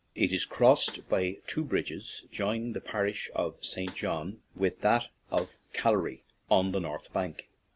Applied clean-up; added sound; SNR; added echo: none; Snare drum; 19 dB; none.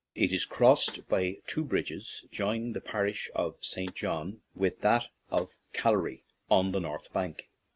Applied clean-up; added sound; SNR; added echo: neural mask model RNNoise.